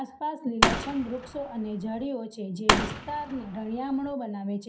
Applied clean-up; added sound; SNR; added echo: none; Fireworks; -3 dB; reverberation time 0.3 s.